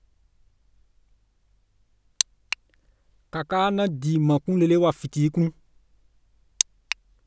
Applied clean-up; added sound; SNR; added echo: none; none; none; none.